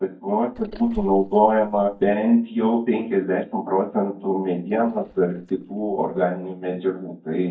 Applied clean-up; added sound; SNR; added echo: neural mask model DeepFilterNet 3.